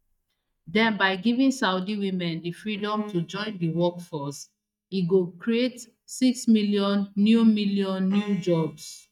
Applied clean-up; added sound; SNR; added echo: neural mask model DeepFilterNet 3.